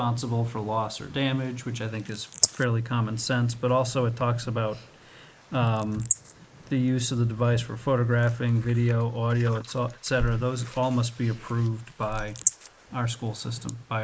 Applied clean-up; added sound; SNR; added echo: neural mask model Resemble Enhance denoiser.